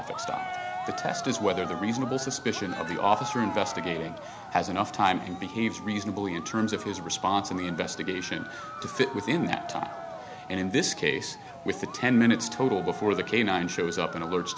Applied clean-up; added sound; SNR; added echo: none; Musical instrument + Cheering; 10 dB; none.